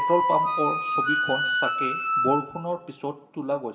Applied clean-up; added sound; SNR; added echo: none; Wind instrument, woodwind instrument; -2 dB; reverberation time 1.2 s.